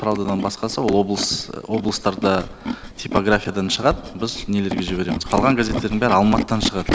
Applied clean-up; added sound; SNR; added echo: none; Tools; 7 dB; none.